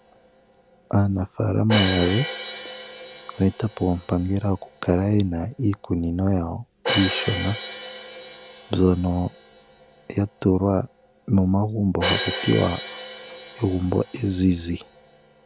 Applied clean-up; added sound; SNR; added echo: none; Crash cymbal; 10 dB; none.